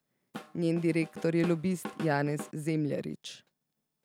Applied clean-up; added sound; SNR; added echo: none; Drum / Drum kit; 12 dB; none.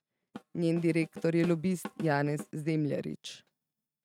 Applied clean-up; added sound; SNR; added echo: neural mask model RNNoise.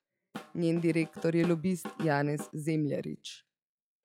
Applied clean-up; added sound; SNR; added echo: classical method log-MMSE.